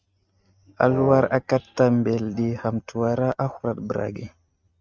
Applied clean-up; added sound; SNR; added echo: neural mask model RNNoise.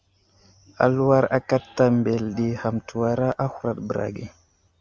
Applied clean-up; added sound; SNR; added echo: none; none; none; none.